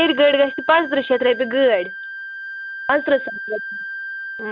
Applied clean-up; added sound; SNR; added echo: none; Wind instrument, woodwind instrument; 11 dB; none.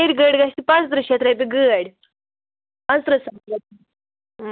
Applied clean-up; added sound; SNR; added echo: none; none; none; none.